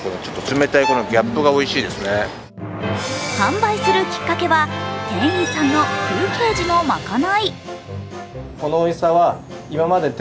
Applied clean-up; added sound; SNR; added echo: none; Bowed string instrument; 8 dB; none.